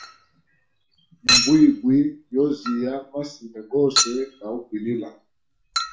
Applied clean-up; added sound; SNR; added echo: none; Chink, clink; 4 dB; reverberation time 0.4 s.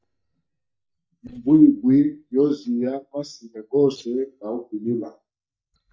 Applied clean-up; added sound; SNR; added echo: neural mask model DeepFilterNet 3.